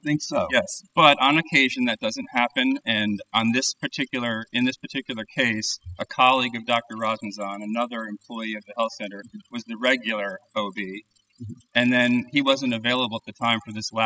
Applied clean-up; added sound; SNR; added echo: classical method spectral subtraction.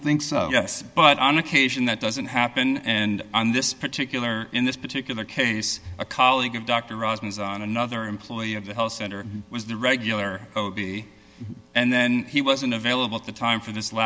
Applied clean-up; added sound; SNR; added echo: none; none; none; none.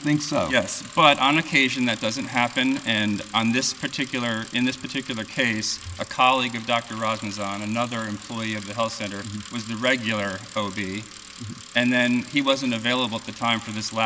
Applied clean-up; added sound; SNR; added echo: none; Bicycle; 17 dB; none.